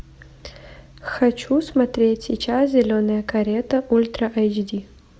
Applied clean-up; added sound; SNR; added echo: none; none; none; none.